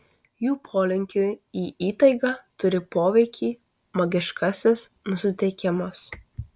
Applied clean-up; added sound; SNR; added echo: none; none; none; none.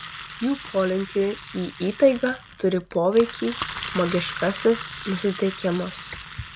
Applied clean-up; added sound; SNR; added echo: none; Engine; 12 dB; none.